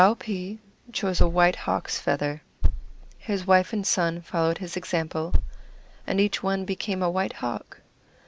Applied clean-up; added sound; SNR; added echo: none; Thump, thud; -3 dB; none.